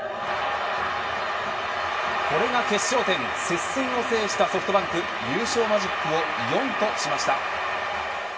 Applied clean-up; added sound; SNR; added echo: none; none; none; reverberation time 1.6 s.